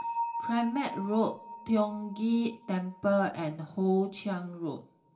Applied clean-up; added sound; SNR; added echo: none; Bell; 11 dB; reverberation time 0.4 s.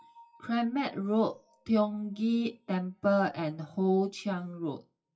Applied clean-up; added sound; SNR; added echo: classical method WPE with log-MMSE.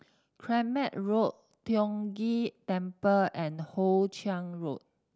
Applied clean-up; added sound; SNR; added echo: none; none; none; none.